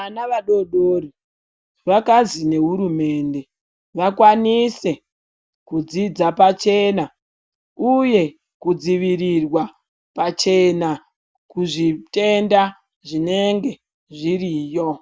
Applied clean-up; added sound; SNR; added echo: none; none; none; none.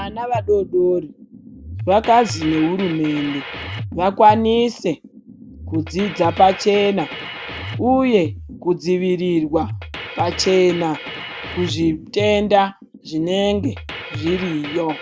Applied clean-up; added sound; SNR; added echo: none; Drum kit; 12 dB; none.